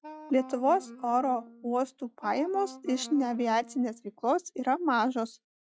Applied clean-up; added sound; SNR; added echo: classical method log-MMSE.